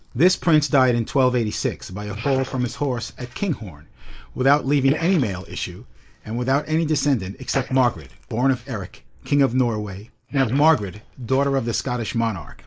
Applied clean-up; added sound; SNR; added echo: neural mask model Resemble Enhance denoiser.